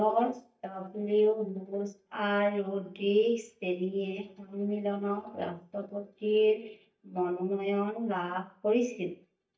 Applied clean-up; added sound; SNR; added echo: neural mask model DeepFilterNet 3.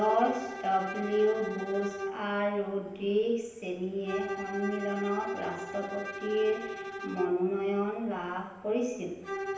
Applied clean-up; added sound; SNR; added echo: none; Bowed string instrument; 8 dB; reverberation time 0.9 s.